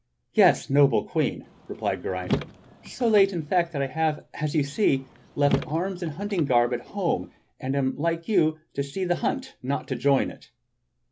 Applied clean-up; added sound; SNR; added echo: none; Car; 11 dB; none.